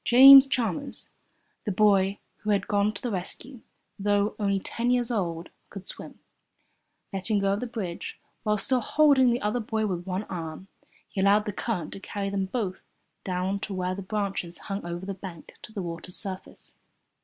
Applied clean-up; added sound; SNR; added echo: none; none; none; none.